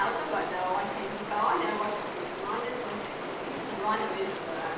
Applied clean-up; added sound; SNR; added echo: none; Stream; 4 dB; reverberation time 0.9 s.